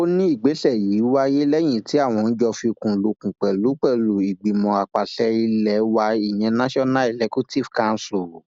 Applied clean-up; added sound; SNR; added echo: none; none; none; none.